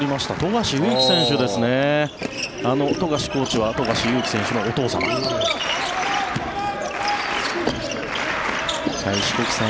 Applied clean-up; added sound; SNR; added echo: none; none; none; none.